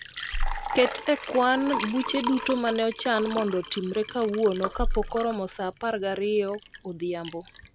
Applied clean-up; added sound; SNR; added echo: none; Liquid; 6 dB; none.